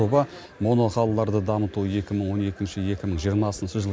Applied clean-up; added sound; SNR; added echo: none; none; none; none.